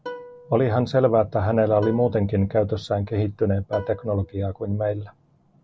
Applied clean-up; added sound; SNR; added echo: none; Plucked string instrument; 19 dB; none.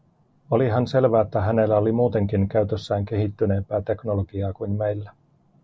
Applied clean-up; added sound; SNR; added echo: none; none; none; none.